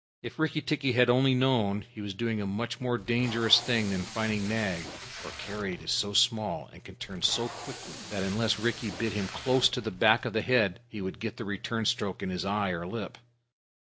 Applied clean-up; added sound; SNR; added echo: none; Packing tape, duct tape; 13 dB; none.